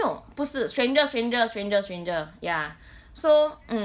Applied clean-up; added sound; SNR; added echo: none; none; none; none.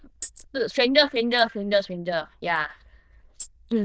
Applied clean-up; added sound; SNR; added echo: neural diffusion model UNIVERSE++.